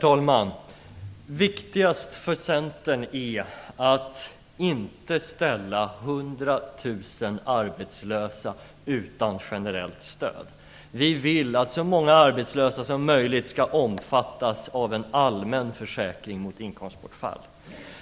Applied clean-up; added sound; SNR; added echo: none; none; none; none.